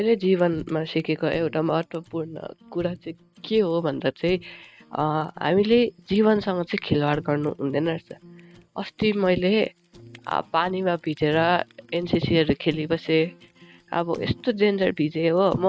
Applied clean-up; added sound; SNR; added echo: neural mask model RNNoise.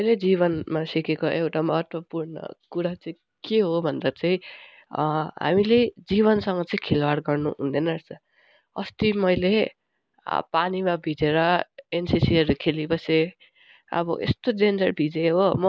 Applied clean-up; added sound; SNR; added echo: none; none; none; none.